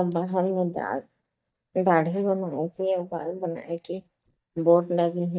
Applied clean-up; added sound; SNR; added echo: neural mask model DeepFilterNet 3.